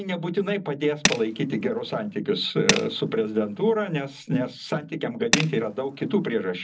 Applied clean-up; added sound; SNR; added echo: none; Tools; 4 dB; reverberation time 0.4 s.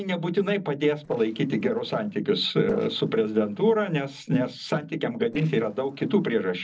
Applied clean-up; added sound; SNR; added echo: neural separator model SepFormer DNS4.